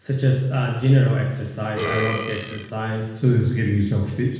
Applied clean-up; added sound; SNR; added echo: none; Burping, eructation; 9 dB; reverberation time 1.1 s.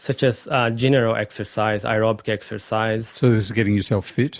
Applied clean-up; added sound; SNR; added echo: none; none; none; none.